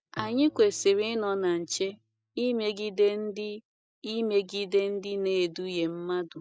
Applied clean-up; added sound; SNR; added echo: neural mask model DeepFilterNet 3.